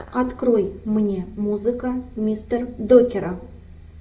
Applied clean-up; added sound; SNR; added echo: none; none; none; reverberation time 0.3 s.